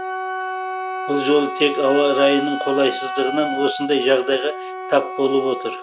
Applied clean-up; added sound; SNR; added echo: none; Wind instrument, woodwind instrument; 7 dB; none.